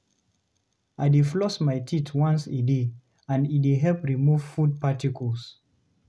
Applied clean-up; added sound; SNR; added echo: none; none; none; none.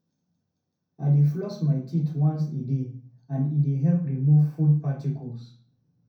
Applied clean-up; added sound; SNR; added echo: none; none; none; reverberation time 0.5 s.